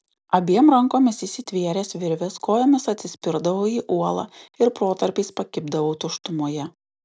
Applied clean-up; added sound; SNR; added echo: none; none; none; none.